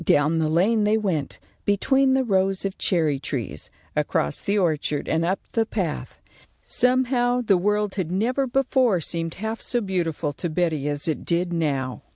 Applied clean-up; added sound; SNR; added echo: none; none; none; none.